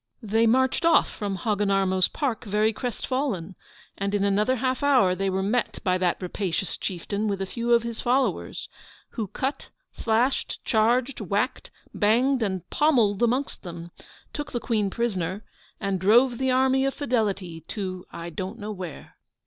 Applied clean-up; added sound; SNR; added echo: none; none; none; none.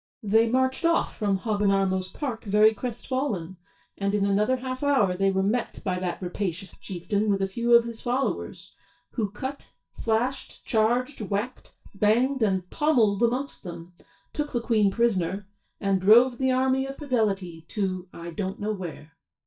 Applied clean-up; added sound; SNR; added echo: neural mask model DeepFilterNet 3.